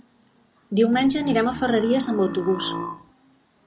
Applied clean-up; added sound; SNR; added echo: none; Burping, eructation; 10 dB; none.